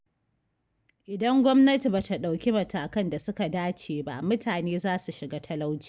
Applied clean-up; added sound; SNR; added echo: none; none; none; none.